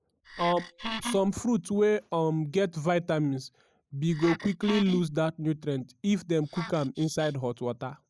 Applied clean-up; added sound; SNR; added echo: neural mask model Resemble Enhance denoiser.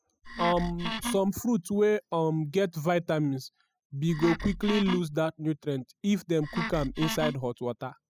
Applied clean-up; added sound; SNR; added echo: classical method spectral subtraction.